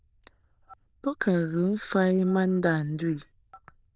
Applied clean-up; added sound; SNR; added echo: neural diffusion model UNIVERSE++.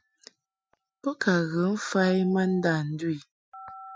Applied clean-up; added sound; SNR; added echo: classical method Wiener filter.